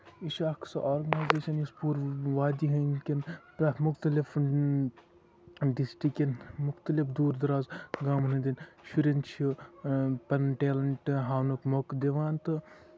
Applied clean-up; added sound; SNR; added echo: none; none; none; none.